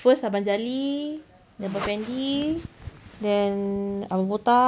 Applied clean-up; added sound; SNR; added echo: none; none; none; none.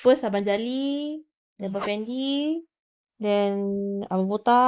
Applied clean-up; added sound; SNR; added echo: neural mask model Resemble Enhance denoiser.